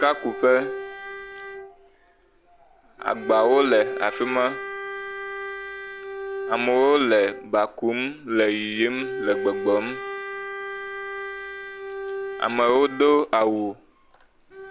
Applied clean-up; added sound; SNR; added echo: none; Bowed string instrument; 9 dB; none.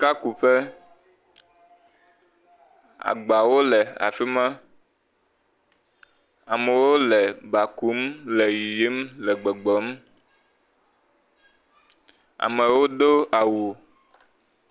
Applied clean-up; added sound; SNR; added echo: none; none; none; none.